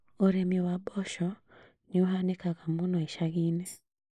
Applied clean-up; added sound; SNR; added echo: neural mask model Resemble Enhance denoiser.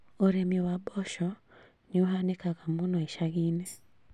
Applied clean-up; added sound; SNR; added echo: none; Tambourine; 16 dB; none.